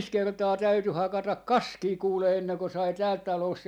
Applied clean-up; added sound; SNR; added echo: none; none; none; none.